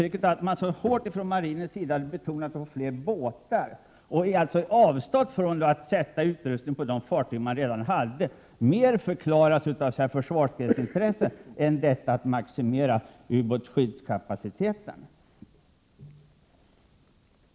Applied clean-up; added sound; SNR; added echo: none; none; none; none.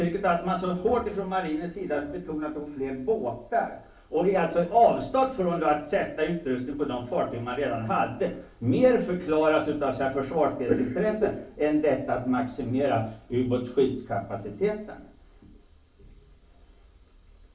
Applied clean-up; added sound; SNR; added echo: none; none; none; reverberation time 0.4 s.